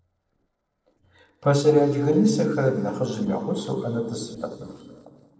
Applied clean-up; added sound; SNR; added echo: neural separator model SepFormer DNS4.